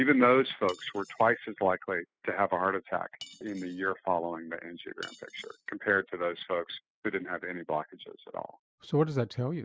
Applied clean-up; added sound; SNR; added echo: classical method spectral subtraction.